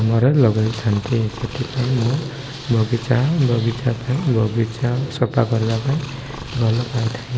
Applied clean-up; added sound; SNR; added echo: none; Purr; 15 dB; none.